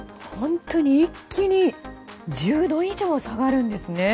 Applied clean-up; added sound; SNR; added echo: none; none; none; none.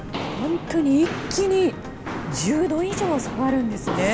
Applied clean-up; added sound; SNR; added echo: none; Walk, footsteps; 8 dB; none.